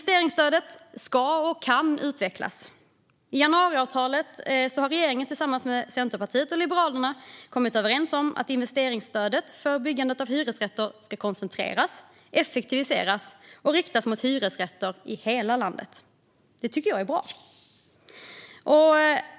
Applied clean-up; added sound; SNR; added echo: none; none; none; none.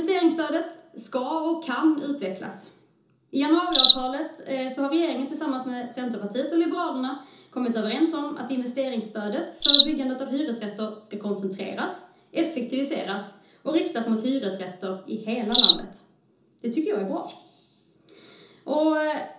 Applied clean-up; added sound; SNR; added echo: none; Cricket; 4 dB; reverberation time 0.6 s.